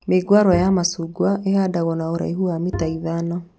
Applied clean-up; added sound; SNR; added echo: none; Bowed string instrument; 11 dB; none.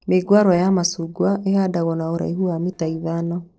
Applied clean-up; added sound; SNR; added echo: neural separator model SepFormer DNS4.